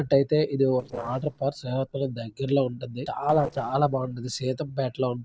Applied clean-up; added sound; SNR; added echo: neural separator model SepFormer DNS4.